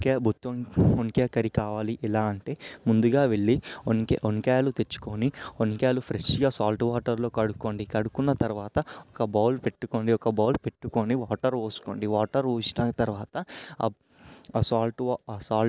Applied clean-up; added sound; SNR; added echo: none; none; none; none.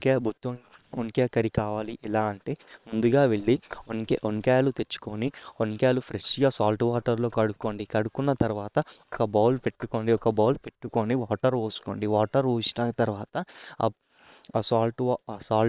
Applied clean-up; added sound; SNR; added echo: neural separator model SepFormer WHAM!.